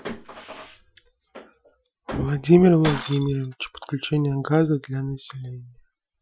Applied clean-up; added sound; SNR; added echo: classical method Wiener filter.